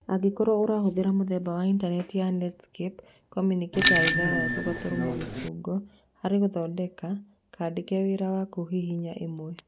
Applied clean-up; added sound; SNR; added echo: none; Bicycle bell; 5 dB; none.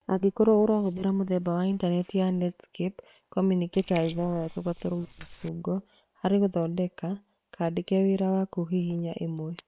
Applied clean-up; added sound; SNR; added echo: neural separator model SepFormer WHAM!.